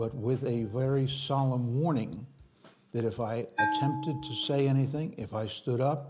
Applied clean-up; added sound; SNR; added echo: none; Bell; 10 dB; none.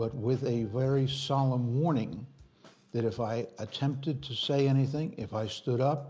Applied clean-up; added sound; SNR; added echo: none; none; none; none.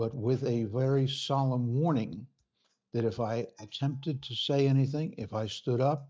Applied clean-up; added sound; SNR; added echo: neural mask model DeepFilterNet 3.